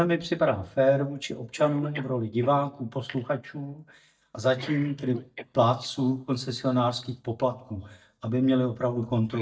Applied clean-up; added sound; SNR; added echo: neural mask model DeepFilterNet 3.